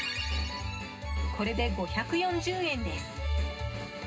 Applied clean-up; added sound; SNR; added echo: none; none; none; reverberation time 0.2 s.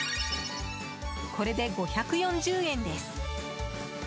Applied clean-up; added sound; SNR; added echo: none; none; none; none.